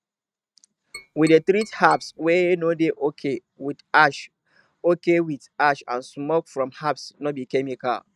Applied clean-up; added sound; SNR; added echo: neural mask model RNNoise.